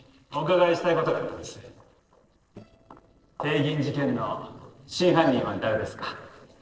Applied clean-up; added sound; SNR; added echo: neural separator model SepFormer DNS4.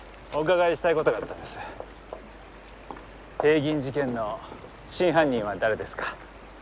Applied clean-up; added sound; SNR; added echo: none; none; none; none.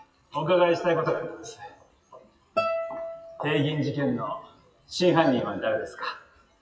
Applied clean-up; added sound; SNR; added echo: classical method WPE with log-MMSE.